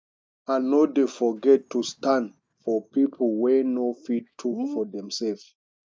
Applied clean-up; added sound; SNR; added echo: neural mask model DeepFilterNet 3.